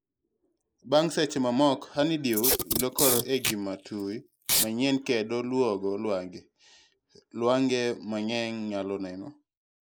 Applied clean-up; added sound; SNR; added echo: neural mask model Resemble Enhance denoiser.